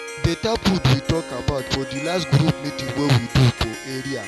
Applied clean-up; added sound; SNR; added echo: none; Boat, Water vehicle + Harp; 12 dB; none.